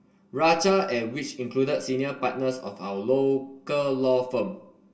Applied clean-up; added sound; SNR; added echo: none; none; none; reverberation time 0.2 s.